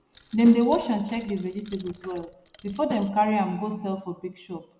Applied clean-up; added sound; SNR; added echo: none; Snare drum + Coin (dropping); 19 dB; none.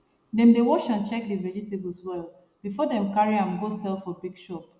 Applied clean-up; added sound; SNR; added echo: none; none; none; none.